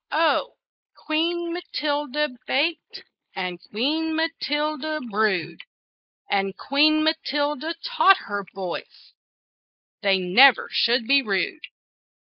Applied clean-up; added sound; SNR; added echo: neural mask model Resemble Enhance denoiser.